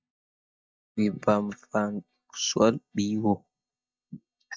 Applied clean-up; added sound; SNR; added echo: neural mask model DeepFilterNet 3.